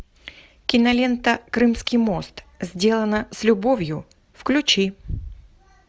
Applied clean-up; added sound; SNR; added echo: none; none; none; none.